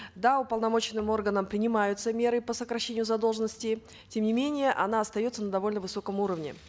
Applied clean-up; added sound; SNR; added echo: none; none; none; none.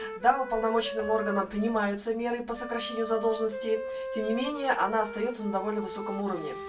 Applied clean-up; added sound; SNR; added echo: none; Wind instrument, woodwind instrument; 9 dB; reverberation time 0.2 s.